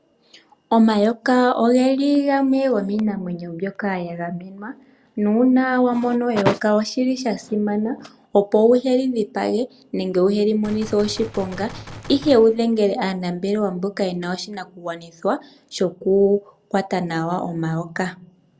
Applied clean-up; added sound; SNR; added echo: none; Gunshot, gunfire; 18 dB; none.